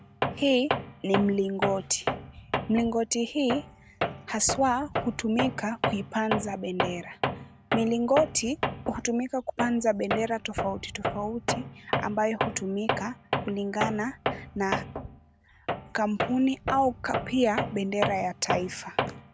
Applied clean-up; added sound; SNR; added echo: none; Tools; 4 dB; none.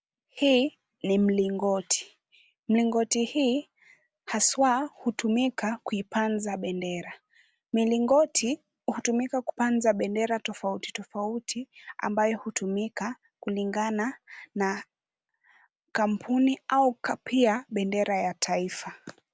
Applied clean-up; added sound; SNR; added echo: none; none; none; none.